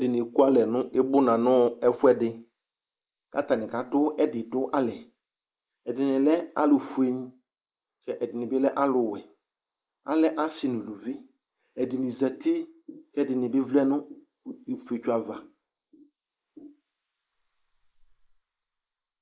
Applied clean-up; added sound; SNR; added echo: neural mask model Resemble Enhance denoiser.